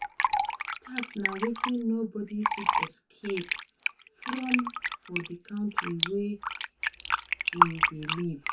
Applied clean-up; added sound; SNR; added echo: none; Fill (with liquid); -3 dB; reverberation time 0.2 s.